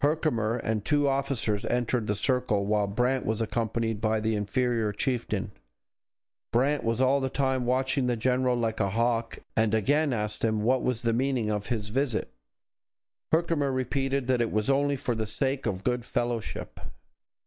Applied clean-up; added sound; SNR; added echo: none; none; none; none.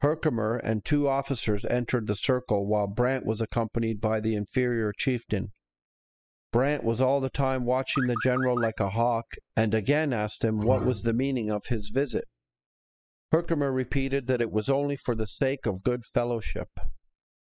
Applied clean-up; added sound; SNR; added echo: classical method spectral subtraction.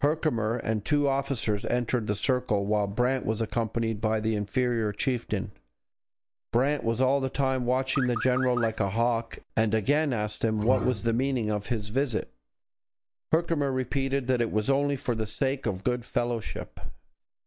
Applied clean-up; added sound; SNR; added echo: none; Bowed string instrument + Car; 8 dB; none.